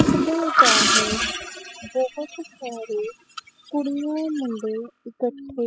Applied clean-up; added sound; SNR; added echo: classical method spectral subtraction.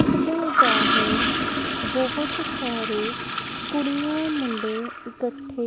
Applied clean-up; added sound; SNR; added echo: none; Toilet flush / Gurgling; -4 dB; none.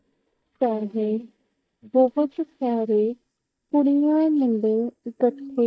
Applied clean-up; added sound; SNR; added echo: neural mask model DeepFilterNet 3.